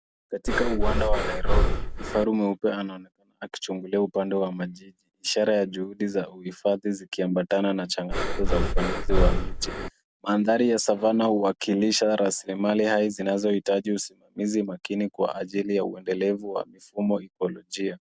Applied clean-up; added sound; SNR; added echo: none; Breathing; -4 dB; none.